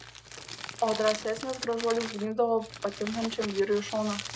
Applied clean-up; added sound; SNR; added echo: none; Crumpling, crinkling; 10 dB; none.